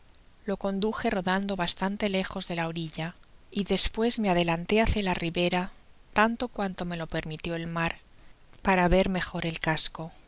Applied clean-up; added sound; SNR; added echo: none; none; none; none.